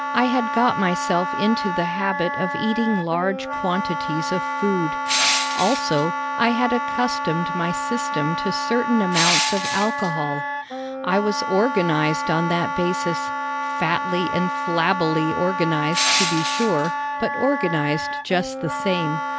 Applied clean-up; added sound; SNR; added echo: none; Wind instrument, woodwind instrument + Crushing; 1 dB; none.